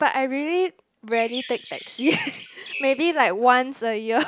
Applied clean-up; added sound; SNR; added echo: none; Chirp, tweet; 12 dB; none.